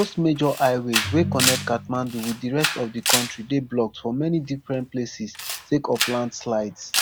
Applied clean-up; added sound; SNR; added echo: none; Ringtone + Camera; 4 dB; none.